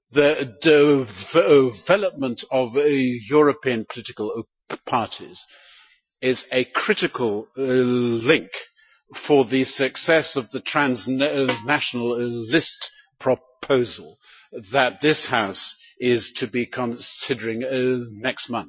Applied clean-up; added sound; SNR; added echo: classical method Wiener filter.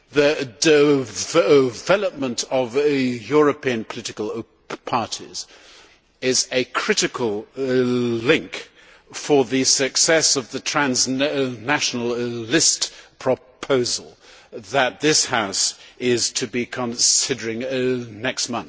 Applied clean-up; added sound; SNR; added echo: none; none; none; none.